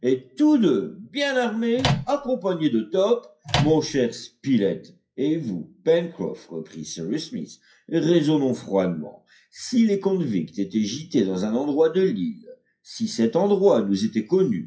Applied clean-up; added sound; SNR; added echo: classical method WPE with log-MMSE.